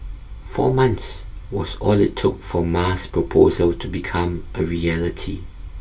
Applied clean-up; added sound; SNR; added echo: none; none; none; reverberation time 0.2 s.